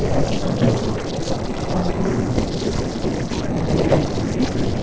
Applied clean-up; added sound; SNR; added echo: neural separator model SepFormer DNS4.